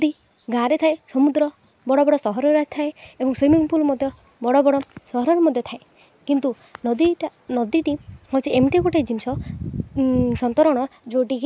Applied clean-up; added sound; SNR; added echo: none; none; none; none.